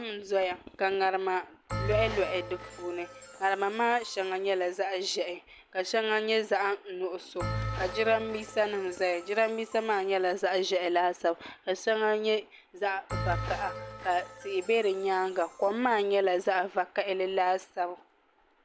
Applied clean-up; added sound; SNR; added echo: none; Bell; 12 dB; none.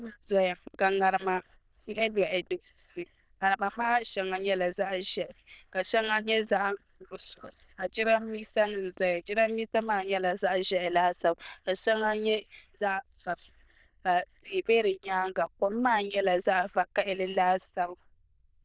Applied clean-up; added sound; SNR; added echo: neural diffusion model UNIVERSE++.